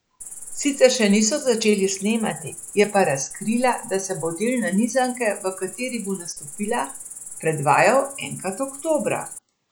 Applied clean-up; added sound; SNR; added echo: none; Cricket; 14 dB; none.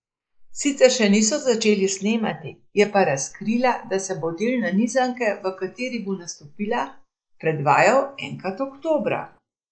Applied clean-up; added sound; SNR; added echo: neural mask model Resemble Enhance denoiser.